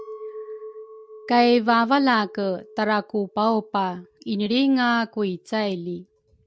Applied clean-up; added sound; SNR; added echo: none; Chink, clink; 20 dB; none.